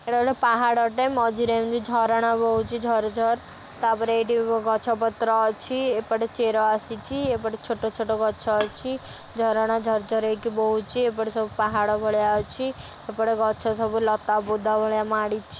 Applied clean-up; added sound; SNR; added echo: none; Bowed string instrument; 20 dB; none.